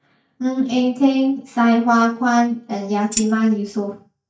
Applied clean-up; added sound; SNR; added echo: neural mask model DeepFilterNet 3.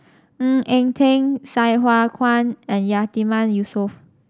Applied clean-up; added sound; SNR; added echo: none; none; none; none.